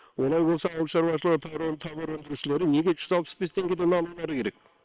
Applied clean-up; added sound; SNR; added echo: neural separator model SepFormer WHAM!.